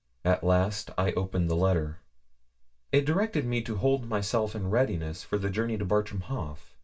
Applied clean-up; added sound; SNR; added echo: none; none; none; reverberation time 0.1 s.